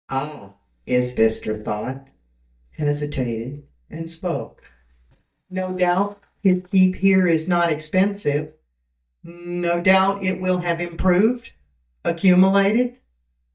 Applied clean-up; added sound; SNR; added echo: neural mask model DeepFilterNet 3.